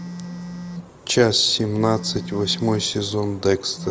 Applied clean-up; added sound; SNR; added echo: none; Telephone; 13 dB; none.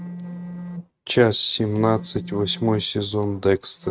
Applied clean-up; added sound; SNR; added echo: neural mask model RNNoise.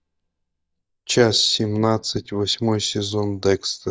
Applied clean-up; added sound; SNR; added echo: neural mask model DeepFilterNet 3.